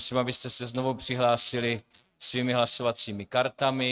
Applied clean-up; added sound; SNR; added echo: neural mask model RNNoise.